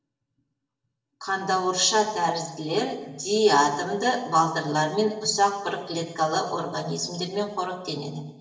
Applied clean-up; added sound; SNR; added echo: none; none; none; reverberation time 1.0 s.